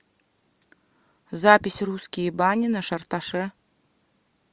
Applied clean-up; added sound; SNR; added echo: none; none; none; none.